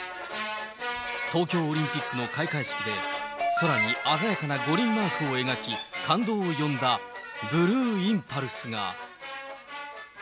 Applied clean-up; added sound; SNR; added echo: none; none; none; none.